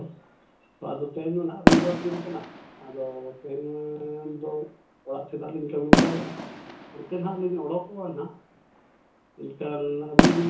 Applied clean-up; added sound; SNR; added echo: none; Fireworks; -4 dB; reverberation time 0.7 s.